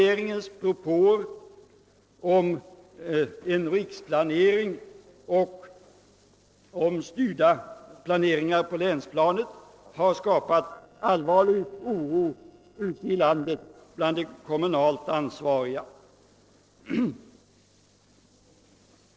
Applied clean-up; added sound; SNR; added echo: neural separator model SepFormer DNS4.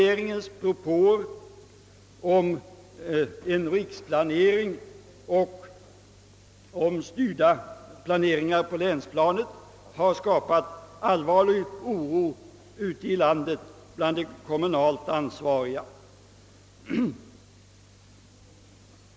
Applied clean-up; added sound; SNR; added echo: none; none; none; none.